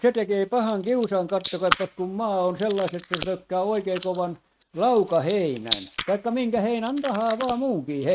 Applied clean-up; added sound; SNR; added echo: neural mask model RNNoise.